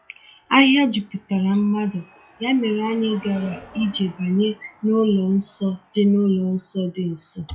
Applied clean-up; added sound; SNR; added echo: classical method log-MMSE.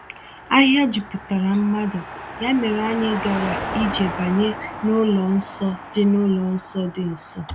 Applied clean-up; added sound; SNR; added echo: none; Car passing by; 11 dB; none.